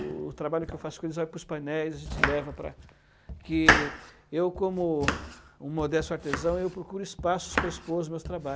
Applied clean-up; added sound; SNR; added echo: none; Domestic sounds, home sounds; 2 dB; none.